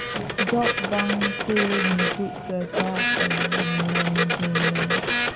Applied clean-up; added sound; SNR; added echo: none; Printer; -3 dB; none.